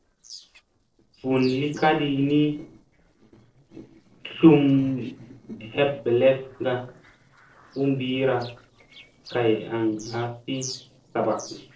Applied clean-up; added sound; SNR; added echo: neural separator model SepFormer DNS4.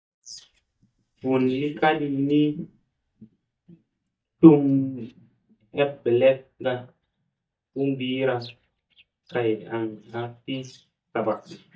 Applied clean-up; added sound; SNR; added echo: neural mask model DeepFilterNet 3.